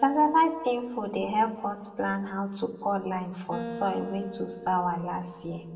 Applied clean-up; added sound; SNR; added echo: none; Acoustic guitar; 15 dB; reverberation time 1.1 s.